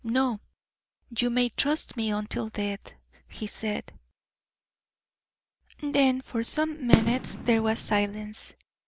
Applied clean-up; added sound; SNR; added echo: none; Fireworks; 0 dB; none.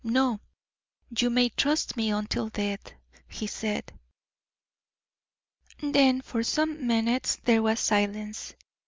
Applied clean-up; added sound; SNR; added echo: none; none; none; none.